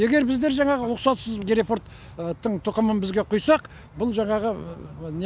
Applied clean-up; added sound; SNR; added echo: none; none; none; none.